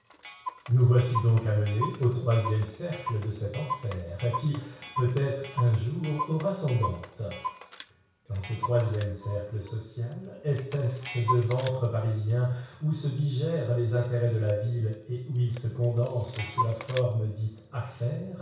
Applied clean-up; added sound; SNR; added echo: none; Clock; 12 dB; reverberation time 0.6 s.